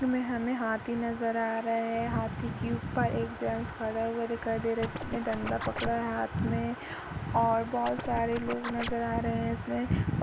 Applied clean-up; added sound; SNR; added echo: none; Scratching (performance technique); 8 dB; none.